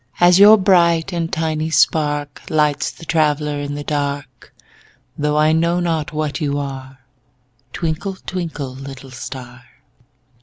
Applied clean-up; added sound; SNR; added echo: none; none; none; none.